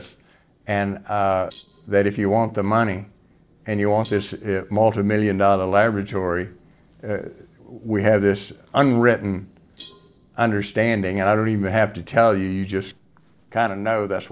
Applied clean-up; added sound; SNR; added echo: neural separator model SepFormer DNS4.